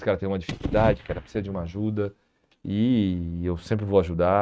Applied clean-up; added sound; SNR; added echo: neural mask model RNNoise.